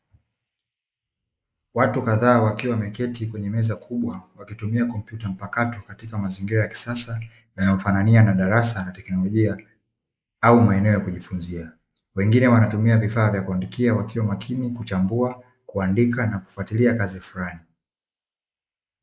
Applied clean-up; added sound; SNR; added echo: neural mask model Resemble Enhance denoiser.